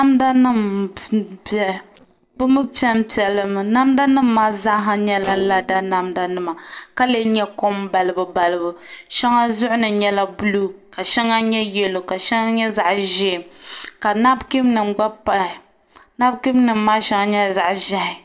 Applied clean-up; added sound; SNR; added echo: neural separator model SepFormer DNS4.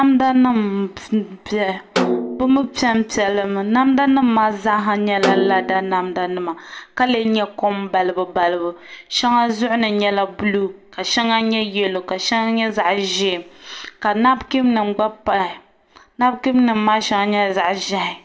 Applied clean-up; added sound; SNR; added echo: none; Snare drum; 8 dB; reverberation time 0.4 s.